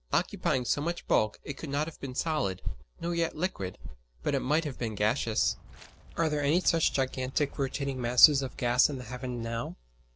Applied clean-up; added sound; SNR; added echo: neural separator model SepFormer DNS4.